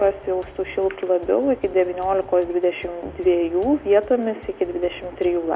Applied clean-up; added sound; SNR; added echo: none; none; none; none.